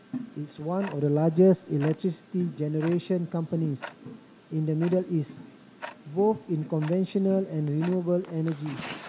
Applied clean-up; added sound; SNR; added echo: none; Tick-tock; 16 dB; none.